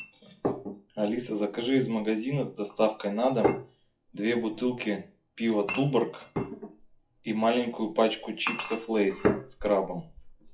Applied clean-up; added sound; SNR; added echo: classical method WPE with log-MMSE.